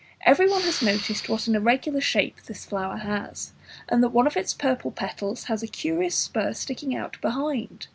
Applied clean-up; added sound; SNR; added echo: none; Respiratory sounds; 9 dB; none.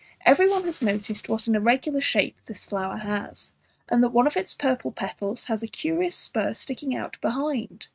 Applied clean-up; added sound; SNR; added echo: neural mask model RNNoise.